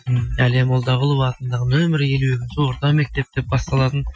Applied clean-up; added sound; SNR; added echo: classical method Wiener filter.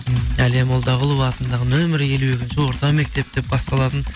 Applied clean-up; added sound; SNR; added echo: none; Insect + Computer keyboard; 12 dB; none.